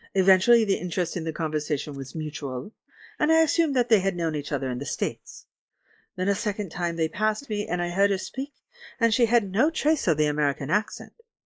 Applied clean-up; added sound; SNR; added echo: neural mask model Resemble Enhance denoiser.